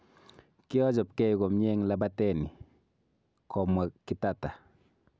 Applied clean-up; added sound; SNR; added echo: none; none; none; none.